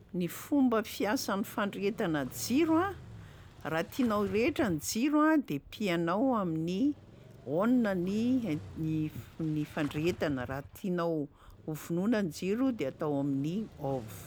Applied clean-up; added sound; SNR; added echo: none; Engine starting / Motorcycle; 19 dB; none.